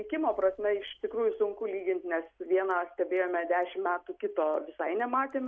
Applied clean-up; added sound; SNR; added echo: none; none; none; none.